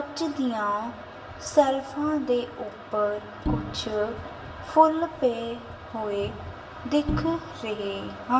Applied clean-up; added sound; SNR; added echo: none; Bowed string instrument; 5 dB; reverberation time 0.9 s.